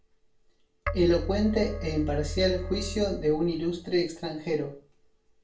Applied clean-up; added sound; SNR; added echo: none; Keyboard (musical); 7 dB; reverberation time 0.3 s.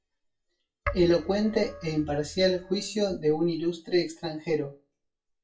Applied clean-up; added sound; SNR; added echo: classical method WPE with log-MMSE.